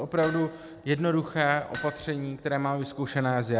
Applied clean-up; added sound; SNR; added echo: none; Hammer; 17 dB; none.